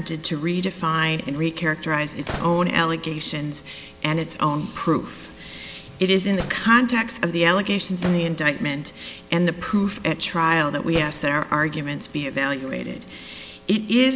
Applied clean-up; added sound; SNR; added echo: none; Gunshot, gunfire + Slam; 18 dB; none.